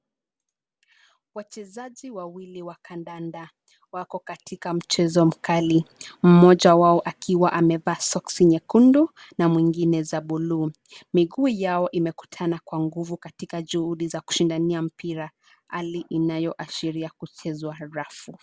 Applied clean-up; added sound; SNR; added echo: none; none; none; none.